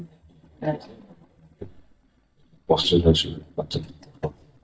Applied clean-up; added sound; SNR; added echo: neural mask model DeepFilterNet 3.